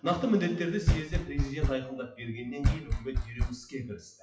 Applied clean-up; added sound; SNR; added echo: classical method WPE with log-MMSE.